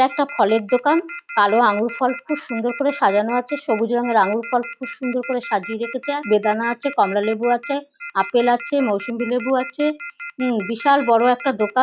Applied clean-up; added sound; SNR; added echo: classical method log-MMSE.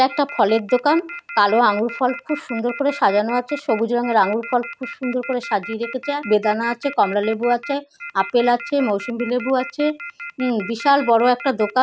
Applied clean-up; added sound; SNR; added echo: none; Telephone; 15 dB; none.